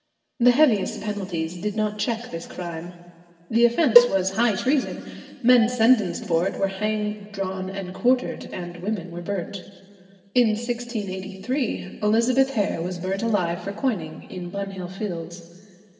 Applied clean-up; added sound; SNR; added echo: none; Cowbell; -2 dB; reverberation time 2.1 s.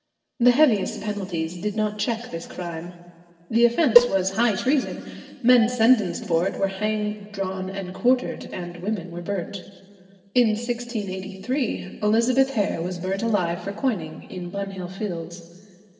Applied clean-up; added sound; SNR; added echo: neural separator model SepFormer DNS4.